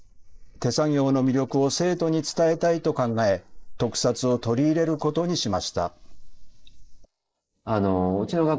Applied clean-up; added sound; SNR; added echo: neural mask model Resemble Enhance denoiser.